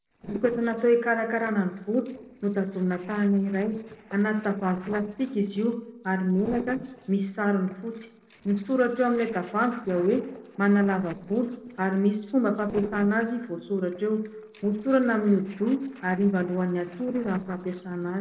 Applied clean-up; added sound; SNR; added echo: neural separator model SepFormer DNS4.